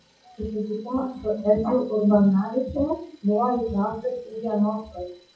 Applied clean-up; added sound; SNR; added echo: classical method WPE with log-MMSE.